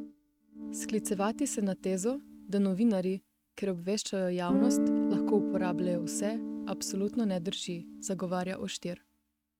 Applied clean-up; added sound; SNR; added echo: neural mask model RNNoise.